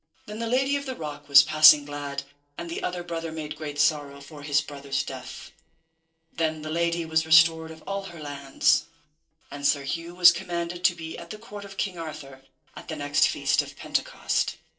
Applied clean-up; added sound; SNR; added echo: neural separator model SepFormer DNS4.